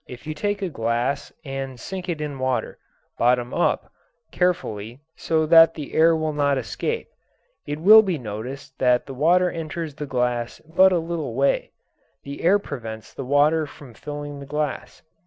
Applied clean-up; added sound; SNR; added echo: neural separator model SepFormer DNS4.